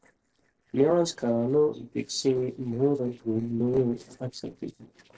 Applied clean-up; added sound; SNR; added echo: neural separator model SepFormer DNS4.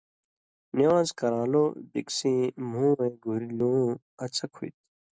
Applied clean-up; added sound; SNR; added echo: none; none; none; none.